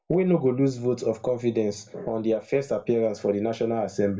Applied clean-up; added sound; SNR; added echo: none; none; none; reverberation time 0.2 s.